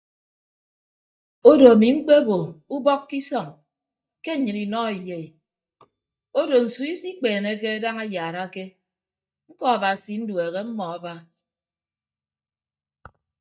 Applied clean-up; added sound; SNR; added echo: neural mask model DeepFilterNet 3.